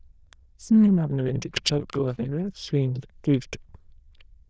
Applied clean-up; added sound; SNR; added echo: neural diffusion model UNIVERSE++.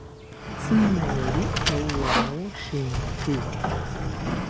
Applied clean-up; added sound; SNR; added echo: none; Sliding door + Sawing; -1 dB; none.